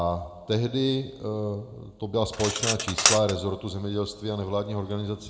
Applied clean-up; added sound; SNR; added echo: none; Cutlery, silverware; 2 dB; reverberation time 0.6 s.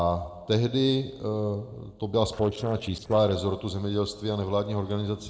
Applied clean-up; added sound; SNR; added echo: neural separator model SepFormer DNS4.